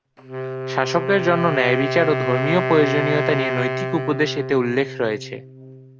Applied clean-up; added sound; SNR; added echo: none; Wind instrument, woodwind instrument; 4 dB; none.